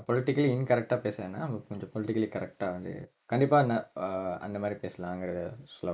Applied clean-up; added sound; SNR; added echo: neural mask model Resemble Enhance denoiser.